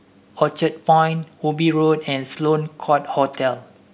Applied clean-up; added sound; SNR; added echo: none; none; none; none.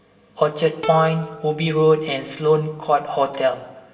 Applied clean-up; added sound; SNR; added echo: none; Plucked string instrument; 17 dB; reverberation time 1.2 s.